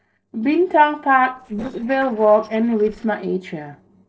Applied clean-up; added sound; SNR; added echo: neural separator model SepFormer DNS4.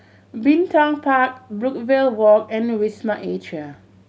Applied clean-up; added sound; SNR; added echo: none; none; none; none.